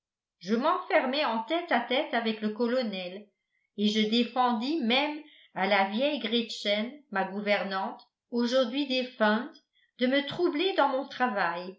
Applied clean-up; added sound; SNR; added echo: none; none; none; none.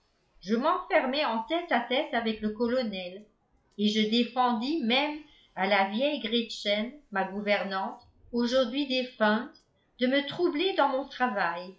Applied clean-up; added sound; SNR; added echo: classical method log-MMSE.